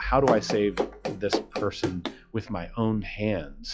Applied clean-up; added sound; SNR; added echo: classical method log-MMSE.